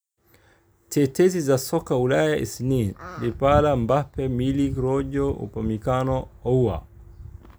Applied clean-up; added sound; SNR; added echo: none; none; none; none.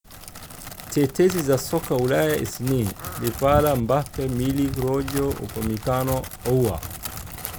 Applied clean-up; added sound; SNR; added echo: none; Crackle; 13 dB; none.